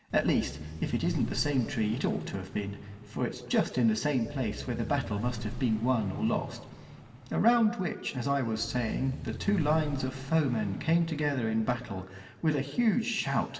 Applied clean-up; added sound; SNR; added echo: none; Vehicle; 10 dB; reverberation time 1.8 s.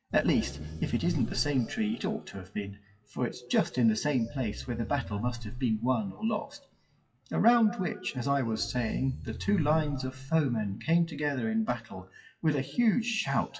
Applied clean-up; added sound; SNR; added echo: classical method WPE with log-MMSE.